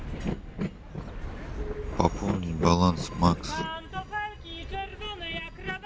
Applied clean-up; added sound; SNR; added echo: none; Train; 3 dB; none.